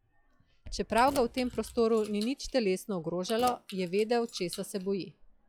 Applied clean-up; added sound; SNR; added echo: classical method log-MMSE.